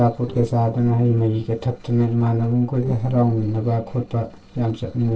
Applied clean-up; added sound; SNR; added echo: neural separator model SepFormer DNS4.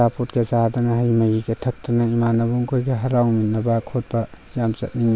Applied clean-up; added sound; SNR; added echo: none; none; none; none.